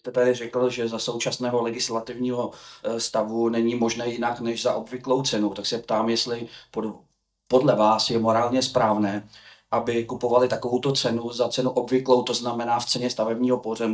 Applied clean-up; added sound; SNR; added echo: neural mask model DeepFilterNet 3.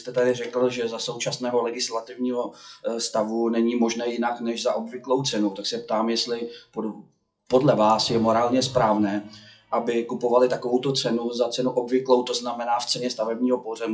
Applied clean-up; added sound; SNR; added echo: classical method WPE with log-MMSE.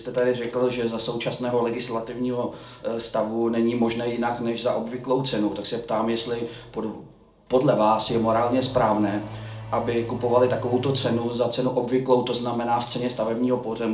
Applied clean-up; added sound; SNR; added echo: none; Engine / Domestic sounds, home sounds; 12 dB; reverberation time 0.4 s.